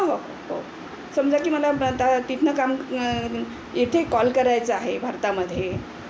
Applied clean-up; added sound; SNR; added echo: none; none; none; none.